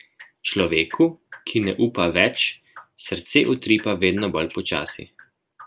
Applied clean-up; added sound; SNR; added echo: none; none; none; none.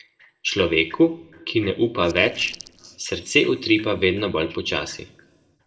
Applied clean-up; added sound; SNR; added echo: neural separator model SepFormer DNS4.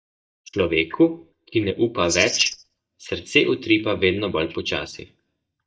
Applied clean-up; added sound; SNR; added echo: neural mask model DeepFilterNet 3.